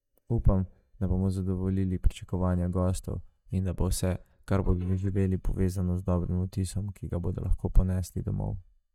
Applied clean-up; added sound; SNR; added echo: neural mask model DeepFilterNet 3.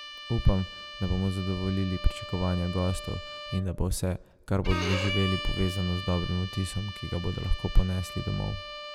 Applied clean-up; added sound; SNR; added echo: none; Bowed string instrument; 10 dB; none.